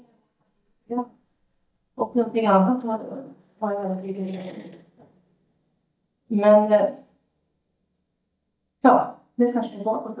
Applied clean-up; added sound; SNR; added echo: neural mask model DeepFilterNet 3.